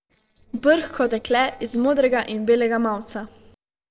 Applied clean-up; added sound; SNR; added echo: neural separator model SepFormer DNS4.